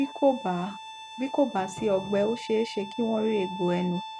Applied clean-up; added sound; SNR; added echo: none; Bowed string instrument; 13 dB; none.